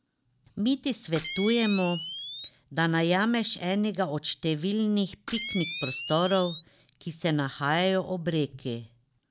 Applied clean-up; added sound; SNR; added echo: none; Camera; 12 dB; none.